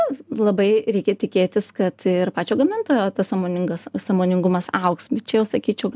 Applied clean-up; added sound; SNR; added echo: none; none; none; none.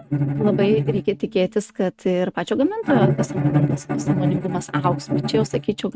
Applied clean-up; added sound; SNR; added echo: neural mask model RNNoise.